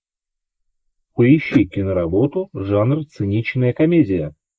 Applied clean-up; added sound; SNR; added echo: neural mask model Resemble Enhance denoiser.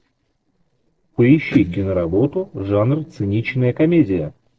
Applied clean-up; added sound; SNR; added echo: neural separator model SepFormer DNS4.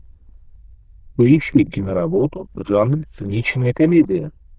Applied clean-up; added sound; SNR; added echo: neural diffusion model UNIVERSE++.